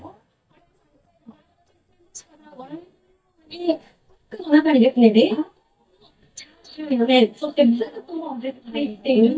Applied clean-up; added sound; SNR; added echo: neural mask model DeepFilterNet 3.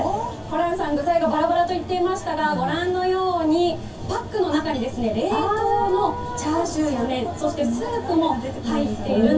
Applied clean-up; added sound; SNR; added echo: none; Wind; 19 dB; reverberation time 0.1 s.